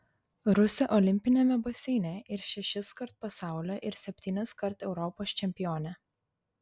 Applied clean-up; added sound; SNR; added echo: none; none; none; none.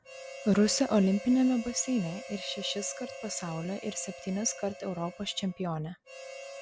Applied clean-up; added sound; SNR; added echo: none; Harmonica; 14 dB; none.